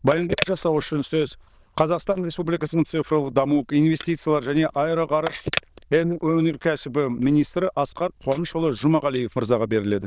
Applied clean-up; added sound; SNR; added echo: neural diffusion model UNIVERSE++.